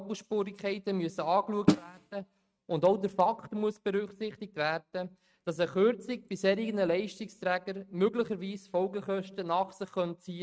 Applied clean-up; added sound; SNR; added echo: neural mask model RNNoise.